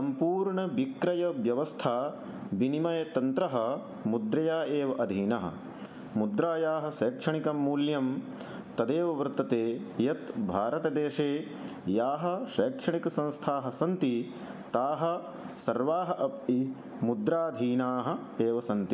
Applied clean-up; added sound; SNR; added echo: none; none; none; none.